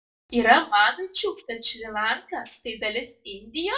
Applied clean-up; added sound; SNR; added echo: none; Tambourine; 17 dB; reverberation time 0.2 s.